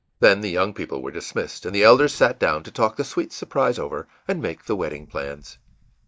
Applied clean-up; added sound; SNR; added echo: neural mask model DeepFilterNet 3.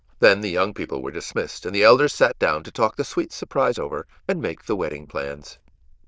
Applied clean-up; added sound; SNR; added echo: neural diffusion model UNIVERSE++.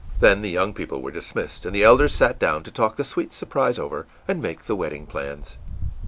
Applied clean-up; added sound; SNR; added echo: none; Wind; 11 dB; none.